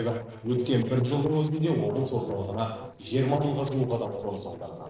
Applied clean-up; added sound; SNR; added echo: neural separator model SepFormer DNS4.